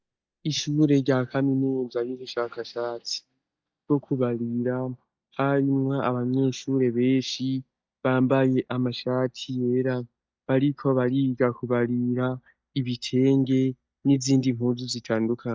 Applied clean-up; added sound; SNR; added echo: neural mask model DeepFilterNet 3.